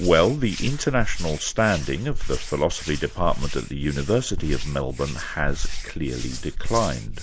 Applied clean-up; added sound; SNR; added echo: none; Hands; 2 dB; none.